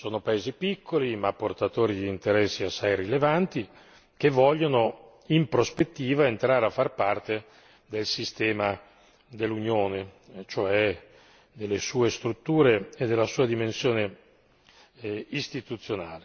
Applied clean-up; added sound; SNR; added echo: none; none; none; none.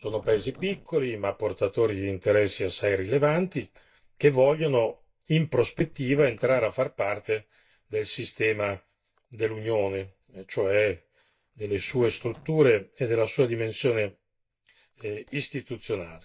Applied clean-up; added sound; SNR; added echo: neural mask model DeepFilterNet 3.